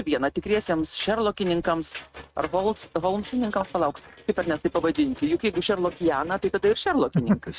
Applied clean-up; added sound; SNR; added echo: neural mask model RNNoise.